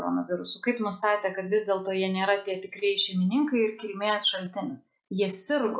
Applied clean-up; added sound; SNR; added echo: none; none; none; none.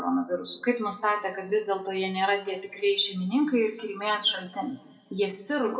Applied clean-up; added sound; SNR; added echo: none; none; none; reverberation time 1.4 s.